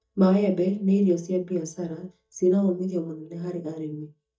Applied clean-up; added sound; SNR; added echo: neural mask model DeepFilterNet 3.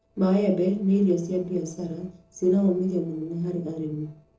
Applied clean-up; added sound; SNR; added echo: neural separator model SepFormer DNS4.